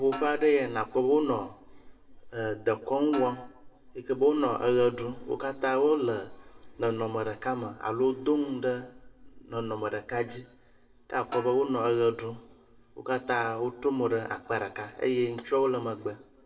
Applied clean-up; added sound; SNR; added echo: none; Snare drum; 18 dB; reverberation time 0.6 s.